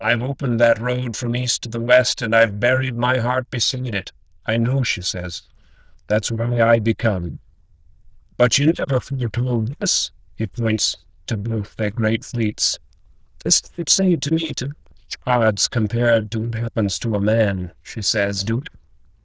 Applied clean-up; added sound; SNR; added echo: neural diffusion model UNIVERSE++.